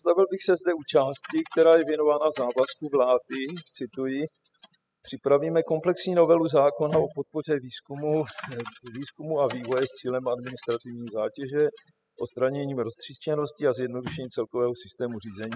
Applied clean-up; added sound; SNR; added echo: classical method spectral subtraction.